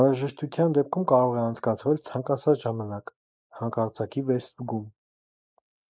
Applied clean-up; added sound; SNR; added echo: neural mask model Resemble Enhance denoiser.